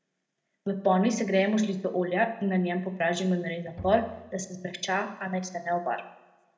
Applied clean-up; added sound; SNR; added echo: none; Bowed string instrument; 18 dB; reverberation time 0.7 s.